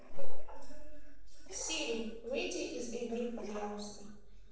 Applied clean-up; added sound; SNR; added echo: neural separator model SepFormer DNS4.